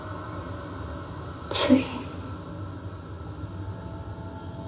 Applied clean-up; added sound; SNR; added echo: none; none; none; reverberation time 1.5 s.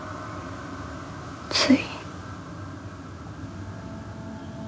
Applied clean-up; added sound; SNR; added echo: none; none; none; none.